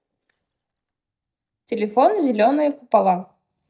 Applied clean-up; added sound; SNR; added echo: neural mask model DeepFilterNet 3.